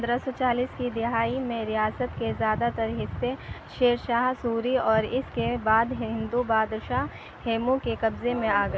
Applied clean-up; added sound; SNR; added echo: none; none; none; none.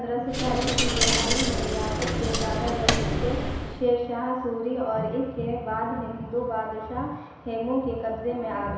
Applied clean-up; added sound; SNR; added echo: none; Coin (dropping); -3 dB; reverberation time 1.0 s.